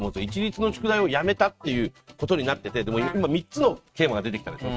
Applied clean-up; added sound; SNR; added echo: neural mask model RNNoise.